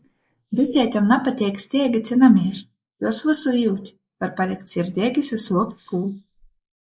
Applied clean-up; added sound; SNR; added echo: neural mask model Resemble Enhance denoiser.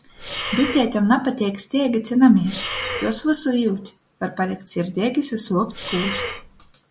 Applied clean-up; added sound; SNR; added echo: none; Breathing; 9 dB; none.